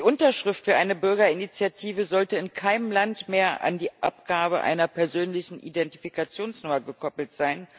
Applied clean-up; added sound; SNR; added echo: none; none; none; none.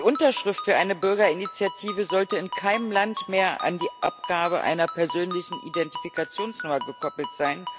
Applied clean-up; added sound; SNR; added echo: none; Ringtone; 11 dB; none.